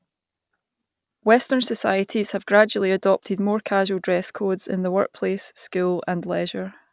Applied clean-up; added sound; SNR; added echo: none; none; none; none.